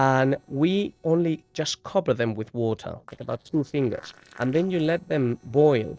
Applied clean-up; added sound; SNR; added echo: neural separator model SepFormer DNS4.